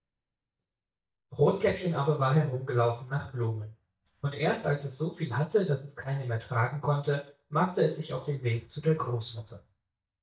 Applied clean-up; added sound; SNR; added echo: neural mask model DeepFilterNet 3.